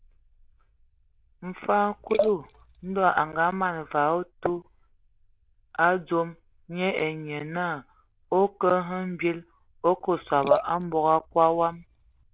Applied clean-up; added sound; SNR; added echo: neural diffusion model UNIVERSE++.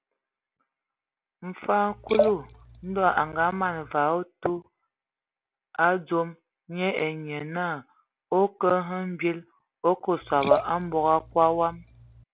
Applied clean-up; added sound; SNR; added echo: none; Liquid; 4 dB; none.